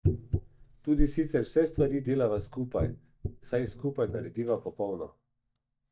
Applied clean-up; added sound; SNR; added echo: neural mask model DeepFilterNet 3.